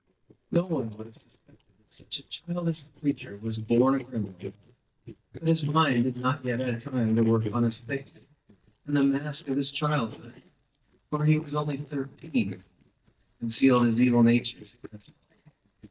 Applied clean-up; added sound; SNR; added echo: neural mask model DeepFilterNet 3.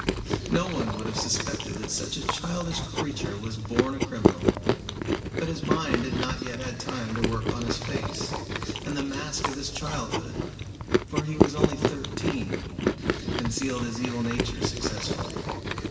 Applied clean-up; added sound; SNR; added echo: none; Chewing, mastication; -4 dB; reverberation time 2.0 s.